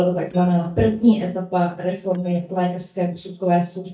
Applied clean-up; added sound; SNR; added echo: neural mask model DeepFilterNet 3.